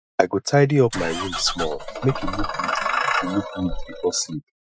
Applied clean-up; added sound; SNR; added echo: classical method Wiener filter.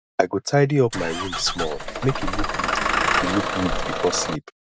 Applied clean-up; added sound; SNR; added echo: none; Engine starting / Bus; 0 dB; none.